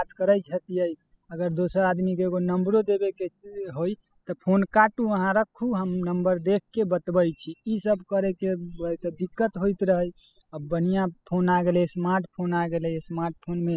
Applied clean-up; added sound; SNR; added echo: classical method spectral subtraction.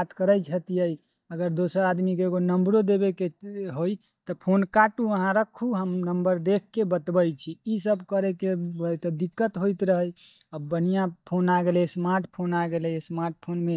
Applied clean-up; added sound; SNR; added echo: neural mask model DeepFilterNet 3.